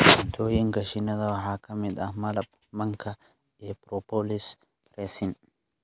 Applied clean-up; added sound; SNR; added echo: none; none; none; none.